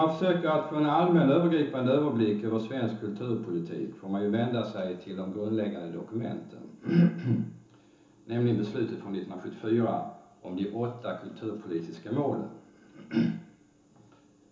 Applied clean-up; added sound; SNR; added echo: none; none; none; reverberation time 0.8 s.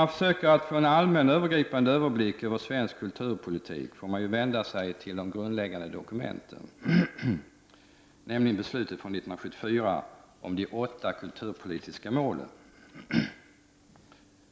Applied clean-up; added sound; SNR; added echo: none; none; none; none.